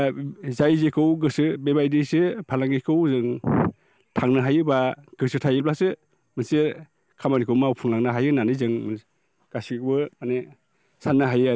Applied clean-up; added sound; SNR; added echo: none; none; none; none.